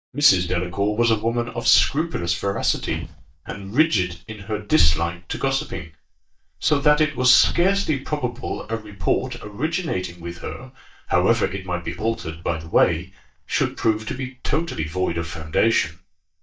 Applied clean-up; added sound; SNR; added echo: neural mask model DeepFilterNet 3.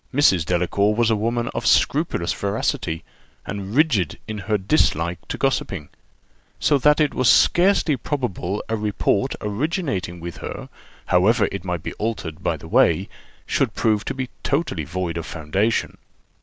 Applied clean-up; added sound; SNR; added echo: none; none; none; none.